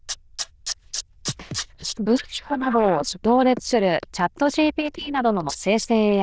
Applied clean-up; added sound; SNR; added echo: neural diffusion model UNIVERSE++.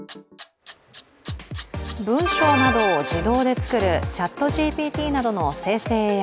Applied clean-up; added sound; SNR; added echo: none; Tools; 17 dB; none.